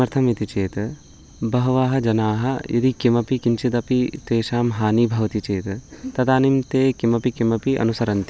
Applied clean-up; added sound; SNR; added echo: none; none; none; none.